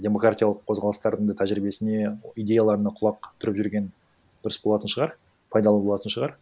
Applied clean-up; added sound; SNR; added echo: none; none; none; none.